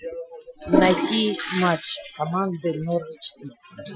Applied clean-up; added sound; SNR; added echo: classical method Wiener filter.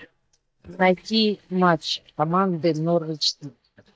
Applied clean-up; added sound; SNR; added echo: neural mask model DeepFilterNet 3.